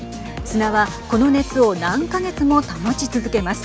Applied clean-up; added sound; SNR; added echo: none; none; none; none.